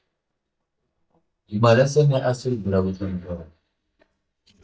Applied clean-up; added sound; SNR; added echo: neural mask model DeepFilterNet 3.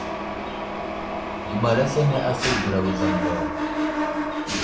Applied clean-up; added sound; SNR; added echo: none; Mechanisms; 0 dB; reverberation time 0.6 s.